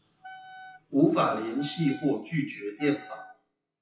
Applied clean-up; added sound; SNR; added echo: classical method WPE with log-MMSE.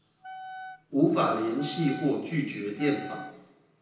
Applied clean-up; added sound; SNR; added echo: none; Wind instrument, woodwind instrument; 15 dB; reverberation time 0.8 s.